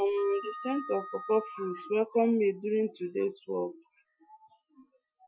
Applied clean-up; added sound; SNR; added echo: classical method Wiener filter.